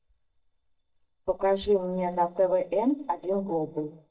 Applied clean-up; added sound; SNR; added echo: neural mask model DeepFilterNet 3.